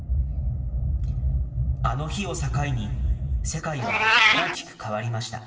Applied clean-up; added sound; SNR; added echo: none; Meow; 2 dB; reverberation time 1.8 s.